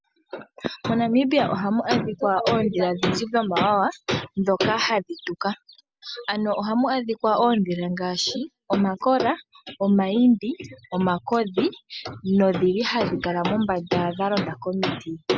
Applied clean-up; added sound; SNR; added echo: none; none; none; none.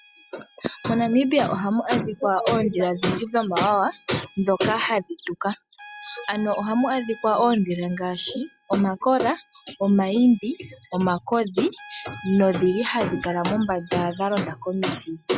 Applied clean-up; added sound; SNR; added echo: classical method log-MMSE.